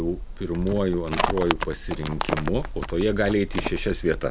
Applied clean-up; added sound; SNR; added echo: none; Livestock, farm animals, working animals; 4 dB; none.